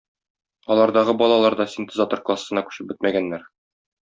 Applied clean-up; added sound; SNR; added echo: none; none; none; none.